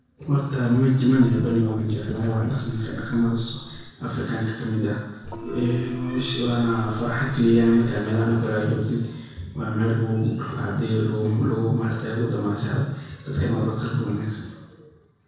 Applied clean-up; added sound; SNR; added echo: neural separator model SepFormer DNS4.